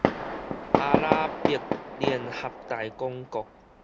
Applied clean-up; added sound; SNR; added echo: none; Fireworks; -4 dB; none.